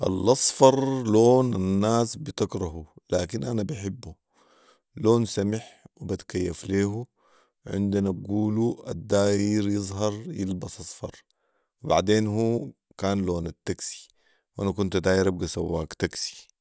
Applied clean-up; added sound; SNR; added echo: none; none; none; none.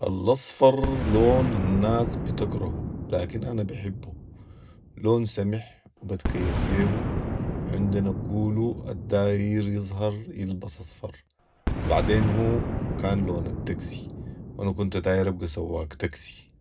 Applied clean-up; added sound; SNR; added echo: none; Boom; 4 dB; reverberation time 0.2 s.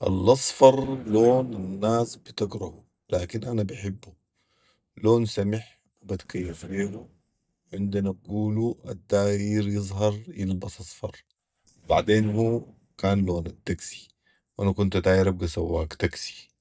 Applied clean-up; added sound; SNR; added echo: neural mask model DeepFilterNet 3.